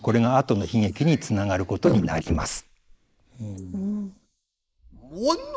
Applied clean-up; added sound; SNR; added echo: neural mask model Resemble Enhance denoiser.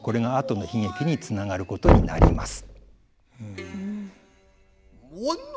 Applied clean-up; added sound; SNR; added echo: none; Knock; -5 dB; none.